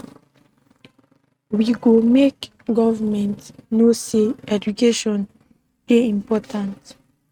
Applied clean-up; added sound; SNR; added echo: neural mask model RNNoise.